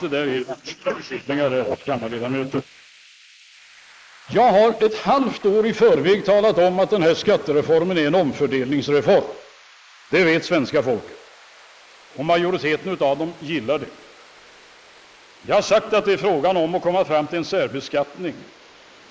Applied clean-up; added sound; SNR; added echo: neural mask model Resemble Enhance denoiser.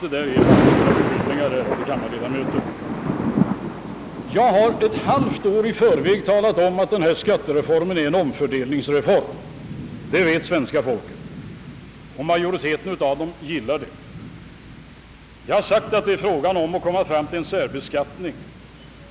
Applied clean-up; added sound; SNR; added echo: none; Thunder; 4 dB; none.